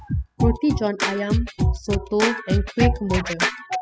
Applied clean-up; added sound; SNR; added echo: classical method spectral subtraction.